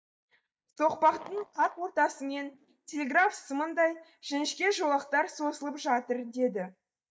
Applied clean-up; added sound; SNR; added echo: neural mask model DeepFilterNet 3.